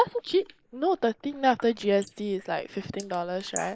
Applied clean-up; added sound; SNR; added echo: neural mask model Resemble Enhance denoiser.